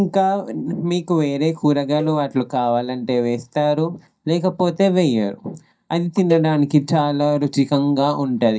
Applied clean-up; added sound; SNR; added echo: neural mask model DeepFilterNet 3.